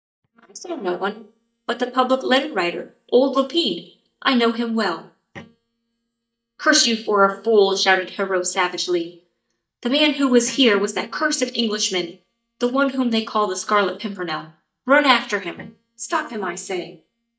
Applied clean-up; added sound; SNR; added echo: neural mask model DeepFilterNet 3.